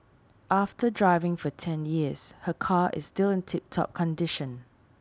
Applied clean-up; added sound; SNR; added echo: none; none; none; none.